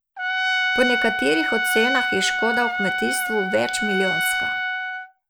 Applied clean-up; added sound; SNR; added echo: none; Trumpet; -2 dB; none.